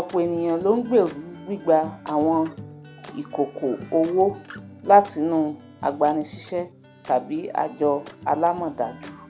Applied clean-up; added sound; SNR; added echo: none; Acoustic guitar; 19 dB; none.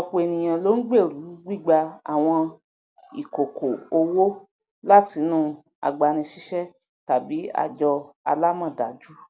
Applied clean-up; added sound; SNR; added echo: none; none; none; none.